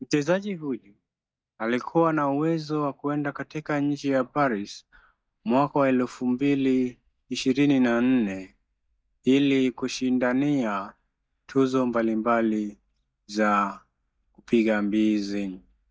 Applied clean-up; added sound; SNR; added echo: neural mask model DeepFilterNet 3.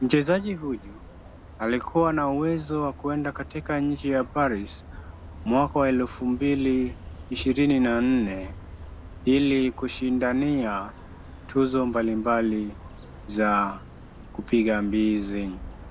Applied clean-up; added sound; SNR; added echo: none; Vehicle horn, car horn, honking; 16 dB; none.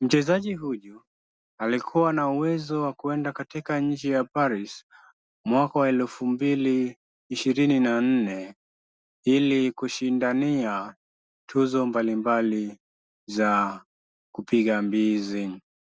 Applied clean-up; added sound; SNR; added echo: none; none; none; none.